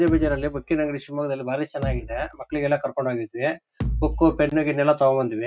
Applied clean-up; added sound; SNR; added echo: neural mask model RNNoise.